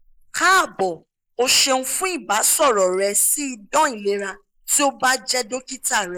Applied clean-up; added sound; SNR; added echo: neural mask model Resemble Enhance denoiser.